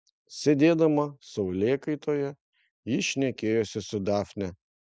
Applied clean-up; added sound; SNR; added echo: none; none; none; none.